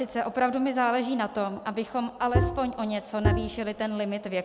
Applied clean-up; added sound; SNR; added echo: none; Bowed string instrument; -1 dB; none.